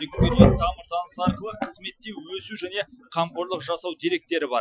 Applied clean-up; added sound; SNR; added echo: classical method Wiener filter.